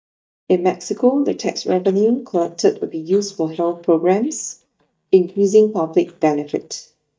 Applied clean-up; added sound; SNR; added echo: neural mask model DeepFilterNet 3.